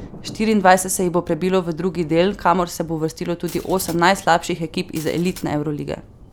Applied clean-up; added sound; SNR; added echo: none; Glass + Thunder; 20 dB; none.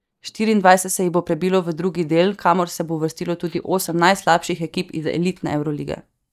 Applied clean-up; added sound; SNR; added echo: neural mask model DeepFilterNet 3.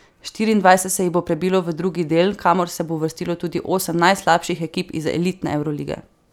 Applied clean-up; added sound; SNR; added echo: none; none; none; none.